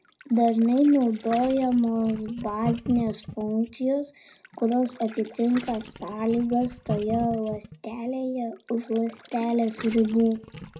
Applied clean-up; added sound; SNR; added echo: none; Gurgling; 15 dB; reverberation time 0.4 s.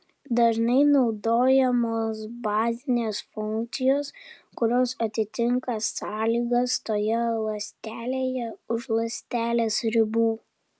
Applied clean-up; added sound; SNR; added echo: none; none; none; none.